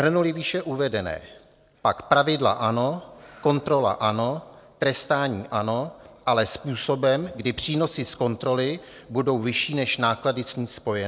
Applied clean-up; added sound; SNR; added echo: none; none; none; none.